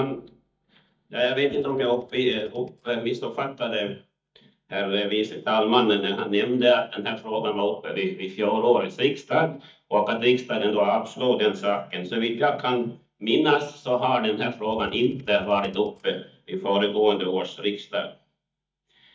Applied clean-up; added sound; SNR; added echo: neural mask model DeepFilterNet 3.